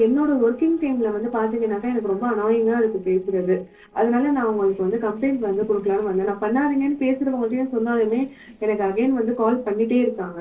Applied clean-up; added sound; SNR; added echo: neural separator model SepFormer DNS4.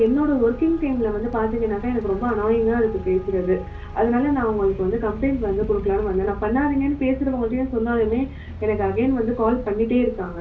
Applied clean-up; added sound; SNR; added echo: none; Traffic noise, roadway noise; 12 dB; reverberation time 0.5 s.